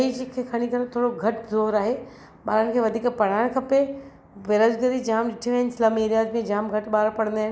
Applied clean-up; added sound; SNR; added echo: none; none; none; none.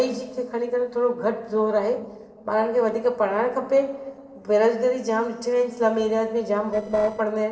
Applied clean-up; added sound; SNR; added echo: neural separator model SepFormer DNS4.